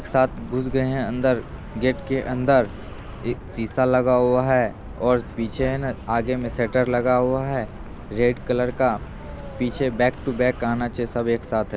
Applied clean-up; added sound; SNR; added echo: none; Car; 12 dB; none.